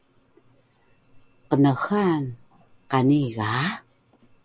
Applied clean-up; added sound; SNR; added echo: none; none; none; none.